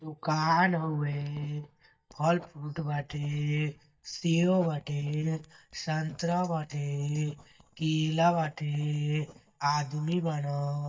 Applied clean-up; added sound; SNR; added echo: neural mask model DeepFilterNet 3.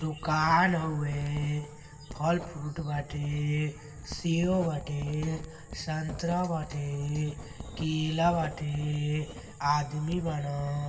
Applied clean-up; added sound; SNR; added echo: none; Writing; 14 dB; reverberation time 2.7 s.